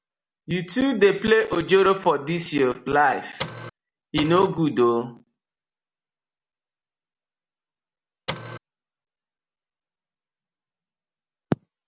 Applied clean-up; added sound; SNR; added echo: none; Printer; 6 dB; none.